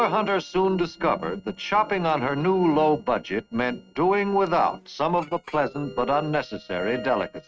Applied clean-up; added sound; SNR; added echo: neural mask model RNNoise.